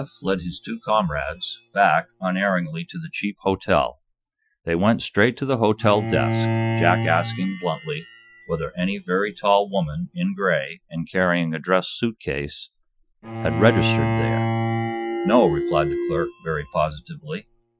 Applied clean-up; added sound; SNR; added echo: classical method Wiener filter.